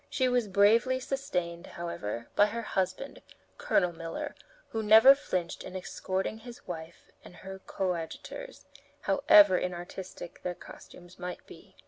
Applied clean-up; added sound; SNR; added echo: none; none; none; none.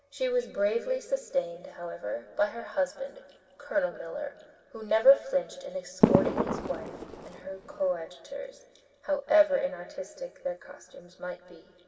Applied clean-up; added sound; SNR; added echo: none; Fireworks; -2 dB; reverberation time 1.8 s.